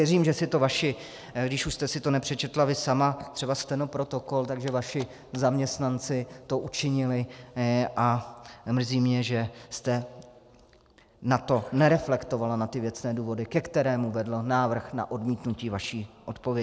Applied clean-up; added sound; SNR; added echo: none; none; none; none.